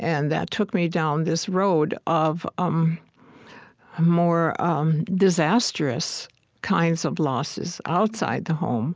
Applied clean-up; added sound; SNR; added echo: none; none; none; none.